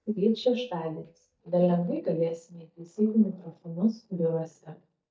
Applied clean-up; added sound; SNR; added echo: neural mask model DeepFilterNet 3.